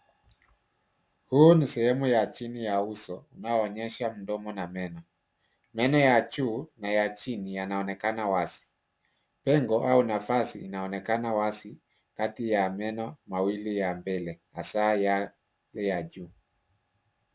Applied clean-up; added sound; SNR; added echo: none; none; none; none.